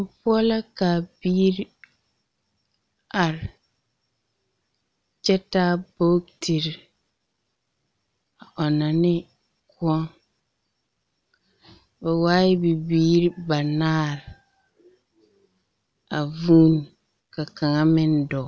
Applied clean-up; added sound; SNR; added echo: none; none; none; none.